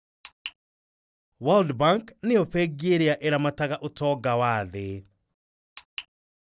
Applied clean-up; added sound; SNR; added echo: none; none; none; none.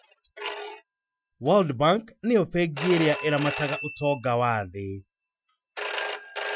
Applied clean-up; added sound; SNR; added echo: classical method Wiener filter.